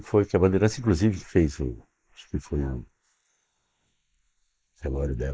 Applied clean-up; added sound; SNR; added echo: neural mask model Resemble Enhance denoiser.